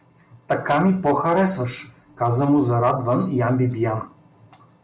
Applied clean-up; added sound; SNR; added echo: none; none; none; none.